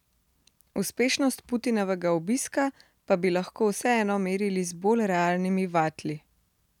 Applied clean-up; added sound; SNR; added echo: none; none; none; none.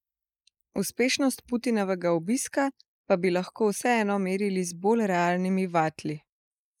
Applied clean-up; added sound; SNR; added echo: neural mask model Resemble Enhance denoiser.